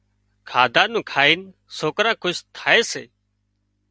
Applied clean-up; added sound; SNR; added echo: none; none; none; none.